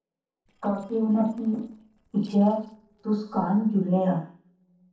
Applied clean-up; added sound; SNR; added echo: neural separator model SepFormer DNS4.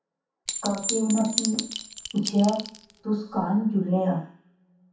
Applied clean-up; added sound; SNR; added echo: none; Chink, clink; 6 dB; reverberation time 0.7 s.